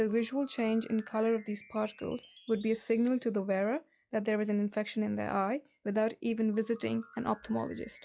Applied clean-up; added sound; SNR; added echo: classical method log-MMSE.